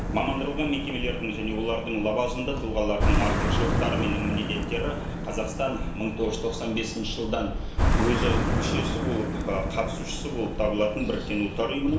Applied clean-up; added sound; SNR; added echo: none; Car passing by; -1 dB; reverberation time 0.5 s.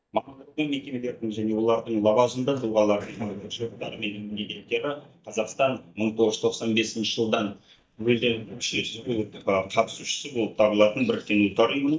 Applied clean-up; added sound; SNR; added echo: neural mask model DeepFilterNet 3.